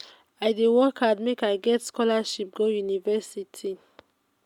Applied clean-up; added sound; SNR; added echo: none; none; none; none.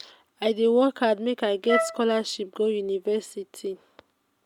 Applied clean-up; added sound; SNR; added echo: none; Wind instrument, woodwind instrument; 4 dB; none.